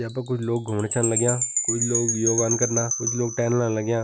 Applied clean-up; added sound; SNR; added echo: none; Wind chime; 3 dB; none.